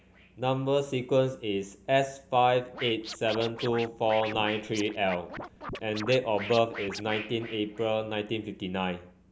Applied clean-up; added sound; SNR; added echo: none; Scratching (performance technique); 14 dB; none.